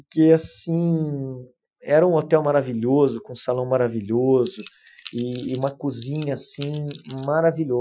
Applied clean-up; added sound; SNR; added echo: classical method Wiener filter.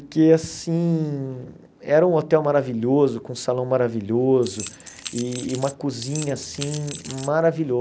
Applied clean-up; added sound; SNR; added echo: none; Rattle / Keys jangling; 14 dB; none.